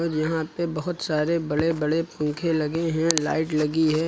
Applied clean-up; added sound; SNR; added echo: none; none; none; none.